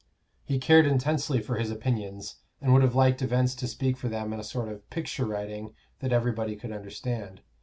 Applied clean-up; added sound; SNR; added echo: none; none; none; none.